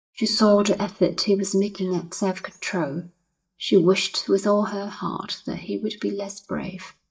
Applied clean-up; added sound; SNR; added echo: neural mask model DeepFilterNet 3.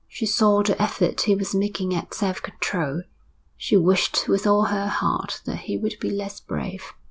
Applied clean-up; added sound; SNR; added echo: none; none; none; none.